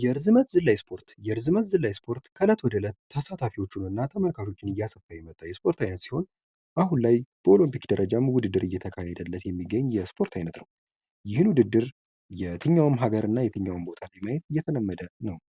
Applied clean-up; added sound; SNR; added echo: none; none; none; none.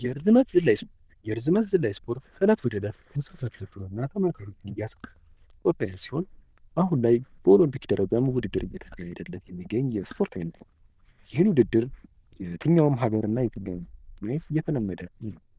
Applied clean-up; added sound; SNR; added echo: neural diffusion model UNIVERSE++.